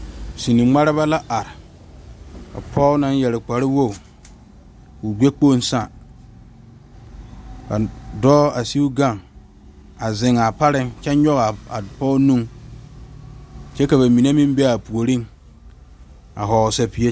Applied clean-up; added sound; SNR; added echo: none; none; none; none.